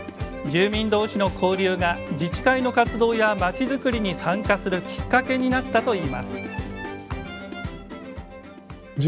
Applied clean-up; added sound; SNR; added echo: none; none; none; none.